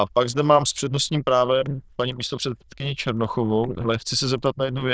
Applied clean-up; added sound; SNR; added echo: neural diffusion model UNIVERSE++.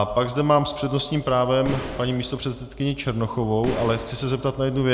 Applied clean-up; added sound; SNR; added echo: none; Boom; 12 dB; none.